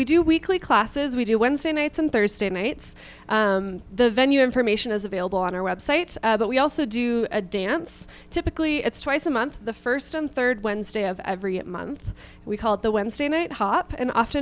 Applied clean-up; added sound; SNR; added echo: none; none; none; none.